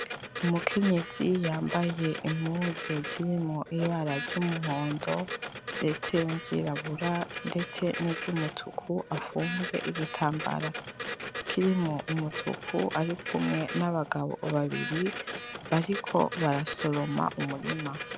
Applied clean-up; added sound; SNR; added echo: none; Printer; 7 dB; none.